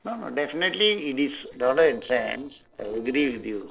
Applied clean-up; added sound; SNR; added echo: neural separator model SepFormer DNS4.